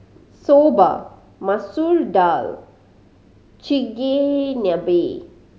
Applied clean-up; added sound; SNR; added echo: none; none; none; none.